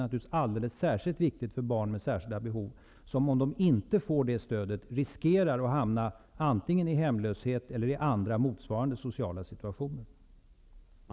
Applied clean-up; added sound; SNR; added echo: none; none; none; none.